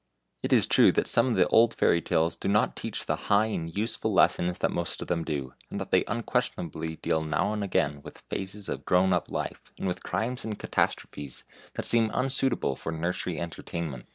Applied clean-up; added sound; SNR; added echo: none; none; none; none.